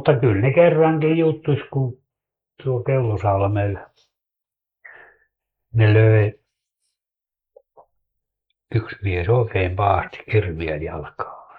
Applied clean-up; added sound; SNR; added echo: neural mask model Resemble Enhance denoiser.